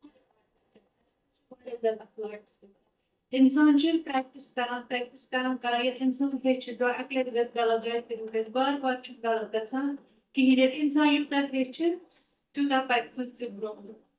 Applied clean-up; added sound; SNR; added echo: neural mask model DeepFilterNet 3.